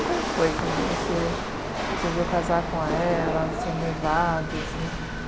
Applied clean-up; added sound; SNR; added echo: none; Rattle / Chatter / Hiss / Engine / Mechanisms; 1 dB; none.